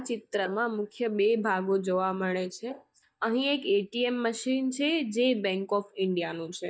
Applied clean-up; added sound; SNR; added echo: neural mask model DeepFilterNet 3.